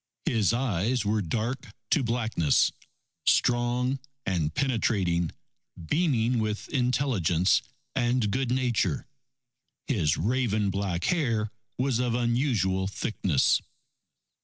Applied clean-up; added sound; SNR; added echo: none; none; none; none.